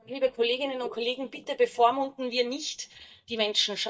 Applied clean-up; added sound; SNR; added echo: neural mask model DeepFilterNet 3.